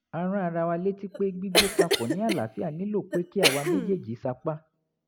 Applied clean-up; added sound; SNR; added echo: none; Cough; -1 dB; none.